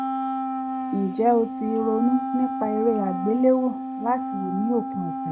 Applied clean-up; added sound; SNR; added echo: none; Wind instrument, woodwind instrument; 4 dB; none.